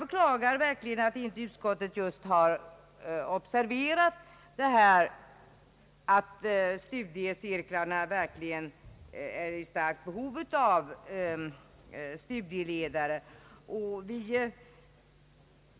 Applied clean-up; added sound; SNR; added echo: none; none; none; none.